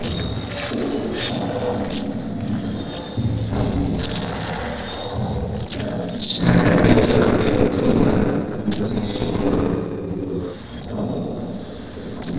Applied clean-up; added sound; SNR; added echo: neural separator model SepFormer DNS4.